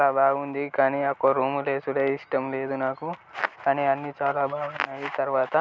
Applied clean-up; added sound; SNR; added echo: none; none; none; none.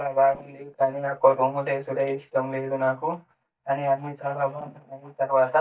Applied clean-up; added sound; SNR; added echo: neural mask model DeepFilterNet 3.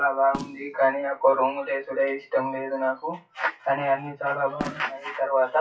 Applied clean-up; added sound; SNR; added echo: classical method WPE with log-MMSE.